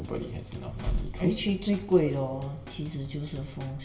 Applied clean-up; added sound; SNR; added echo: none; Drum / Drum kit; 20 dB; reverberation time 0.8 s.